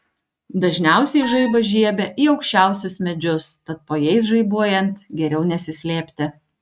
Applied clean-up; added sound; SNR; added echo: neural mask model RNNoise.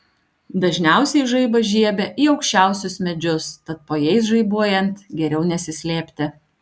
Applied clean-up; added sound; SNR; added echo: none; none; none; none.